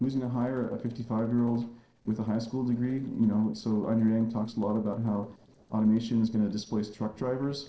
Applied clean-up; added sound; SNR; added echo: neural separator model SepFormer DNS4.